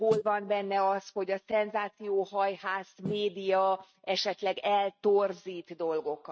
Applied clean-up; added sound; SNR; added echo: neural mask model RNNoise.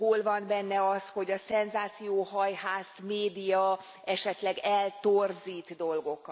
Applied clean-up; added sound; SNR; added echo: none; none; none; none.